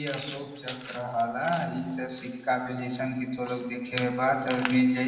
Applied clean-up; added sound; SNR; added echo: none; Chewing, mastication; 14 dB; reverberation time 1.2 s.